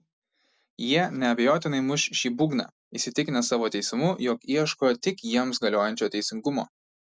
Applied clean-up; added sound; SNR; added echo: none; none; none; none.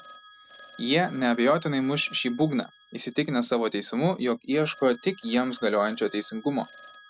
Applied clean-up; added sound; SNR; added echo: none; Telephone; 18 dB; none.